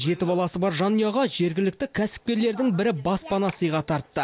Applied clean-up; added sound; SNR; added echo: none; none; none; none.